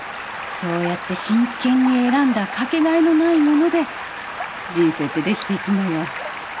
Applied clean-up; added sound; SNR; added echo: none; Stream; 10 dB; none.